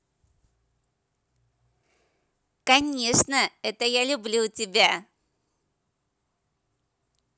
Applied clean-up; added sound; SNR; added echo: none; none; none; none.